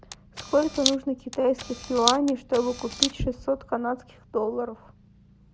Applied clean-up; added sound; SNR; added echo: none; Camera; 4 dB; none.